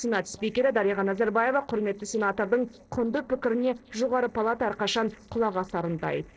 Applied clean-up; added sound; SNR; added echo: neural separator model SepFormer DNS4.